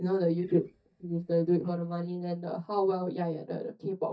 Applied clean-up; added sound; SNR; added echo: neural mask model DeepFilterNet 3.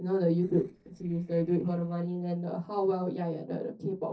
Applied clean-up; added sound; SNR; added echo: neural separator model SepFormer DNS4.